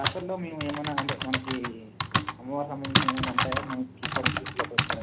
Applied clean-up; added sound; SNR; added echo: none; Typing; -5 dB; none.